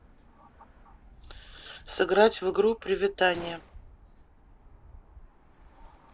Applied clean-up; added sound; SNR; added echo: none; Bird + Gunshot, gunfire; 20 dB; none.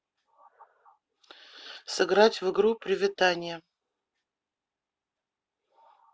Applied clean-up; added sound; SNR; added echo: none; none; none; none.